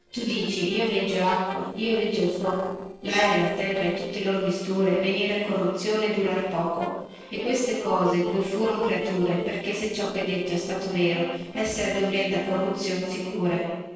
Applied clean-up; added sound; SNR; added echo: neural separator model SepFormer DNS4.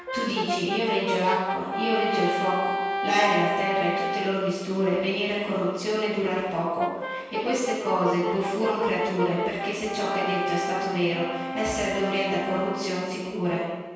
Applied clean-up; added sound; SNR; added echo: none; Brass instrument; 5 dB; reverberation time 1.2 s.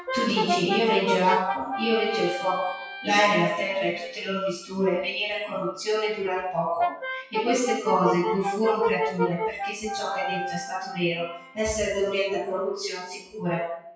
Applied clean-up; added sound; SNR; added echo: classical method WPE with log-MMSE.